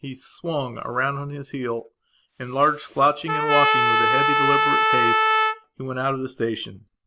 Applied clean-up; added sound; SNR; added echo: none; Trumpet; -5 dB; none.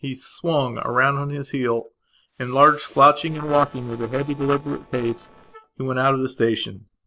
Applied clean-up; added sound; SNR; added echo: neural separator model SepFormer DNS4.